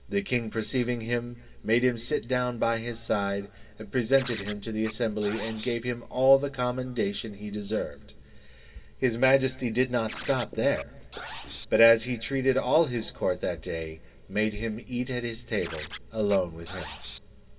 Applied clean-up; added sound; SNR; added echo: none; Scratching (performance technique); 17 dB; reverberation time 0.1 s.